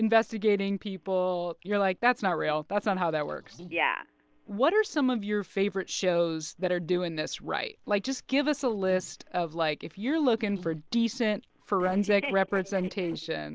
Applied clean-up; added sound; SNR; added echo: neural separator model SepFormer DNS4.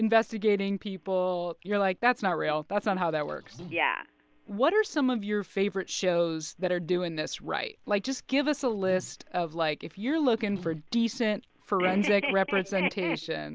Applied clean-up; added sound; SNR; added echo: none; Liquid; 19 dB; none.